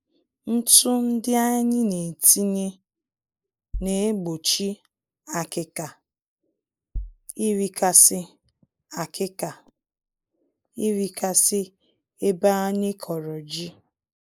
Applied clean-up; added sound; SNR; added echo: neural mask model Resemble Enhance denoiser.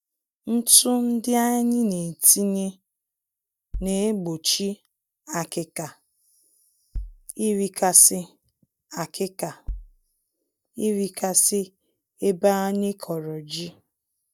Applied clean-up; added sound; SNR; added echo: neural mask model DeepFilterNet 3.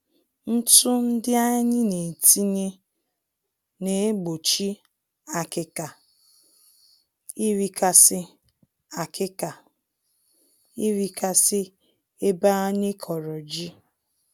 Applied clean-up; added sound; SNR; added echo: none; none; none; none.